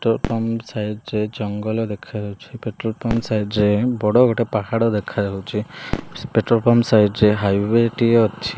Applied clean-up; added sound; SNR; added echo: none; Fireworks; 16 dB; none.